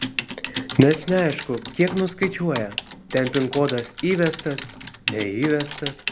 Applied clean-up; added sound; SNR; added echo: none; Typing; 9 dB; none.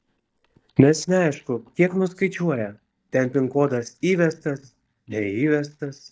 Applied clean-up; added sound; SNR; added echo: neural mask model DeepFilterNet 3.